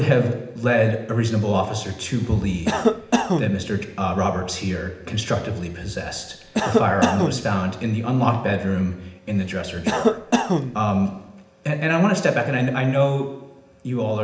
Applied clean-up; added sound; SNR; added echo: none; Cough; 2 dB; reverberation time 0.8 s.